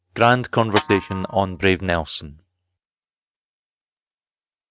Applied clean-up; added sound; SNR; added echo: neural mask model RNNoise.